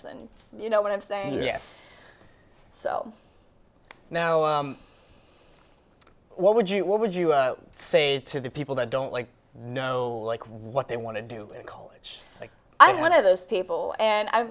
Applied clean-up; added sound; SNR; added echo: none; none; none; none.